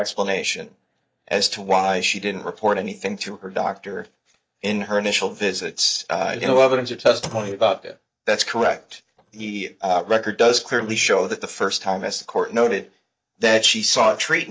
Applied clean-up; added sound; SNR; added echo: neural mask model DeepFilterNet 3.